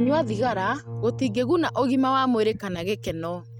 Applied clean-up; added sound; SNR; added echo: neural mask model RNNoise.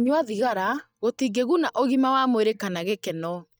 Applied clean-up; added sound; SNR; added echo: neural mask model DeepFilterNet 3.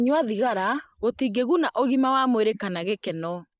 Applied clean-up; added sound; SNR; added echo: neural mask model Resemble Enhance denoiser.